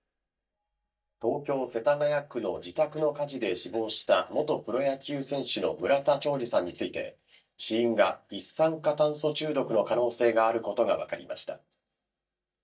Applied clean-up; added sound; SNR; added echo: neural mask model DeepFilterNet 3.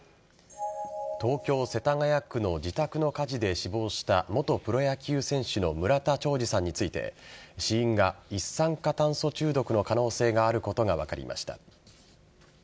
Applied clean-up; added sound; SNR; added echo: none; none; none; none.